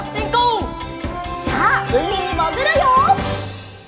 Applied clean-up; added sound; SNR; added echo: none; none; none; reverberation time 1.5 s.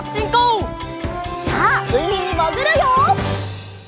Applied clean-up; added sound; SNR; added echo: none; none; none; none.